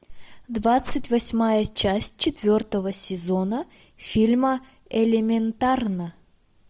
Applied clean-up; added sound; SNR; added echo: none; none; none; none.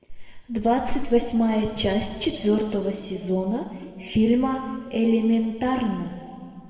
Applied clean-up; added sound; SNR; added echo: none; none; none; reverberation time 1.8 s.